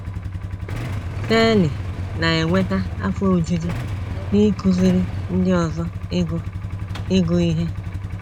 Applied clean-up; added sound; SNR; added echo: none; Idling / Engine starting / Motorcycle / Accelerating, revving, vroom; 5 dB; none.